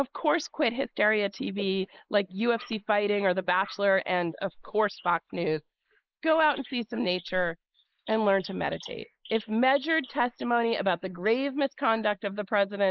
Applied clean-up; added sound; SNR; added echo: neural mask model Resemble Enhance denoiser.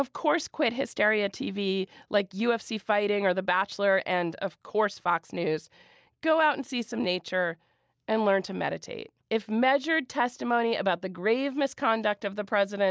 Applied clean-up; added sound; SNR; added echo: none; none; none; none.